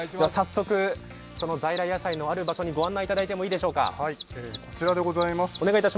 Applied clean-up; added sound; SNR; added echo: none; Mechanisms; 17 dB; none.